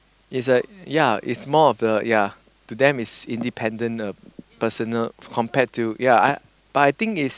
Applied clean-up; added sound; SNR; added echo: none; none; none; none.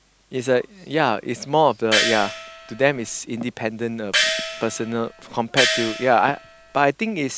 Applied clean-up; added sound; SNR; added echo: none; Gong; 3 dB; none.